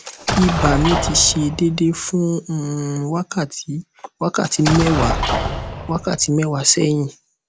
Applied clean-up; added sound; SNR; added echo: none; Explosion; 4 dB; none.